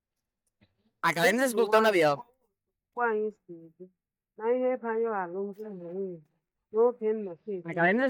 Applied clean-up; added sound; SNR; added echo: neural mask model DeepFilterNet 3.